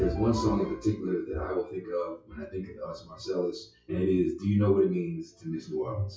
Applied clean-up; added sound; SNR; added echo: classical method WPE with log-MMSE.